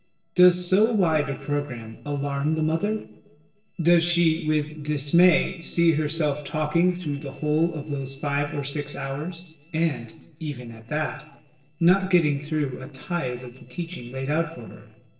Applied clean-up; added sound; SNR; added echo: neural separator model SepFormer DNS4.